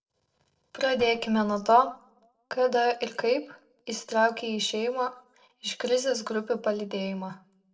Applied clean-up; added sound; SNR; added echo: neural separator model SepFormer DNS4.